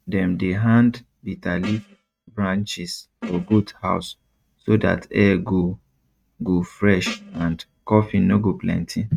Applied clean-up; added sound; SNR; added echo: neural mask model RNNoise.